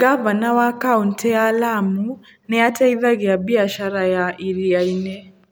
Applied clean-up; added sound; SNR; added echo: none; none; none; none.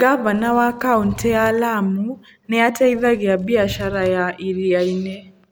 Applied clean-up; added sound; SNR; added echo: none; Wood / Tools; 16 dB; none.